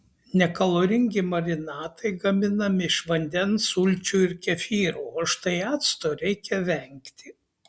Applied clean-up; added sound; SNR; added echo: none; none; none; none.